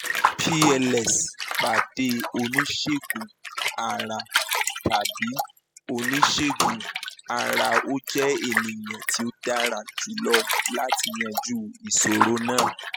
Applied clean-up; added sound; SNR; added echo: classical method spectral subtraction.